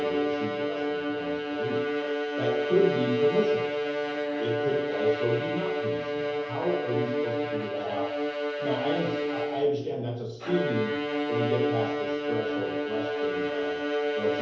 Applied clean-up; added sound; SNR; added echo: none; Bowed string instrument; -2 dB; reverberation time 2.2 s.